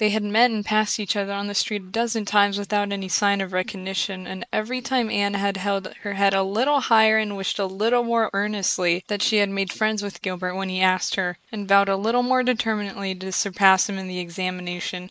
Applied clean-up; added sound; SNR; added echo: neural mask model Resemble Enhance denoiser.